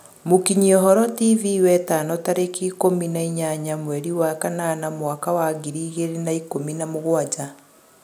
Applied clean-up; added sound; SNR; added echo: none; none; none; none.